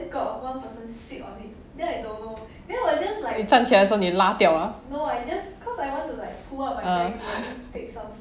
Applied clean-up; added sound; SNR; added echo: none; none; none; none.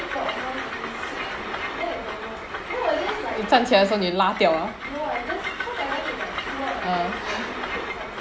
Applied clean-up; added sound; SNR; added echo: none; Train; 6 dB; none.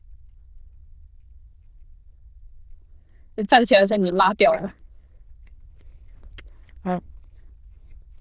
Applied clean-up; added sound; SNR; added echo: neural diffusion model UNIVERSE++.